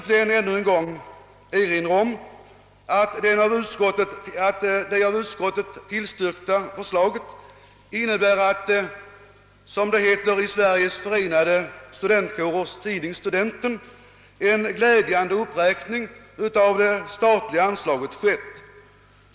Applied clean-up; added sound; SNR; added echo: none; none; none; none.